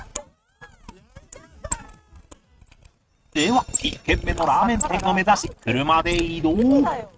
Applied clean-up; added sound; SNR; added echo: neural mask model RNNoise.